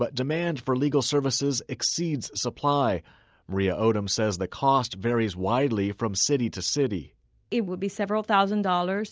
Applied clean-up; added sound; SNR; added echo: none; none; none; none.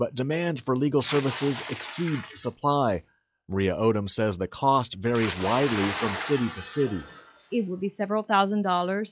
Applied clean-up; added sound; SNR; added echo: classical method log-MMSE.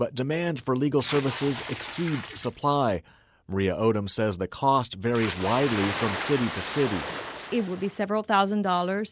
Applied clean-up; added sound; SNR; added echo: none; Ocean + Water / Splash, splatter; 8 dB; none.